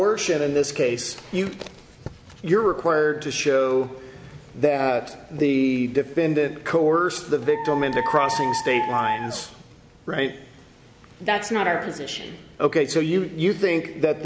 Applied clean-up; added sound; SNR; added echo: none; Dog; 4 dB; none.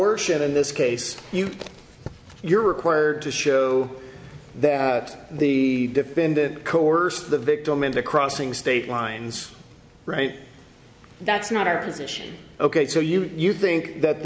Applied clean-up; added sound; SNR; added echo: none; none; none; none.